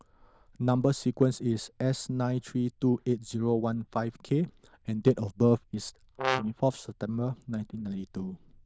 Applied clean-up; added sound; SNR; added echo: neural diffusion model UNIVERSE++.